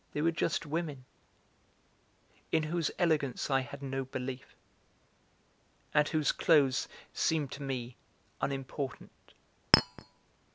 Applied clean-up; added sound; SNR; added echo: none; Chink, clink; -4 dB; none.